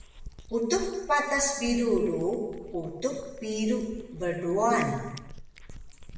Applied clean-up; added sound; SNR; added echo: none; Cat; 15 dB; reverberation time 1.0 s.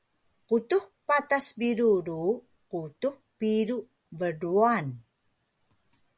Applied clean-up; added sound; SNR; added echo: none; none; none; none.